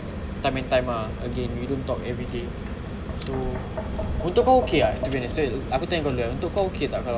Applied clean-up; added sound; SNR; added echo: none; Tap; 11 dB; none.